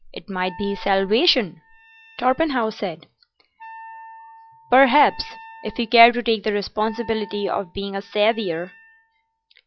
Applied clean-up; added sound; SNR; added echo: classical method log-MMSE.